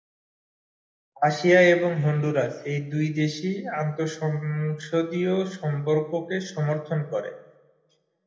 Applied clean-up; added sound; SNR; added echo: none; none; none; reverberation time 0.7 s.